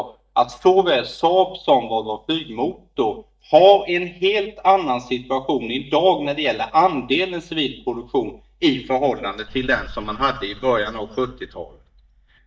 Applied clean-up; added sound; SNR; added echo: neural mask model DeepFilterNet 3.